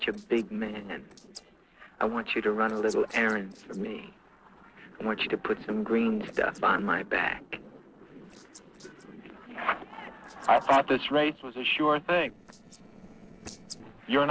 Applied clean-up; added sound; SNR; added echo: neural separator model SepFormer DNS4.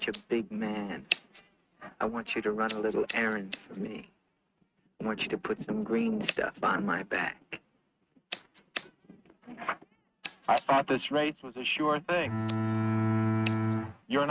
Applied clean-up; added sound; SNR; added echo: neural mask model RNNoise.